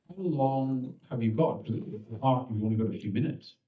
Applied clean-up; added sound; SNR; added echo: neural mask model DeepFilterNet 3.